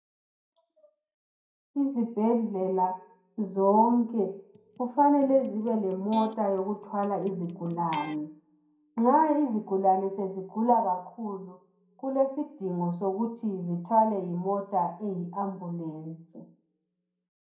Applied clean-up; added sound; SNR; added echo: none; Electric guitar; 18 dB; reverberation time 0.5 s.